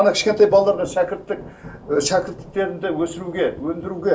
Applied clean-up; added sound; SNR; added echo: none; Thunder / Rain; 20 dB; reverberation time 0.2 s.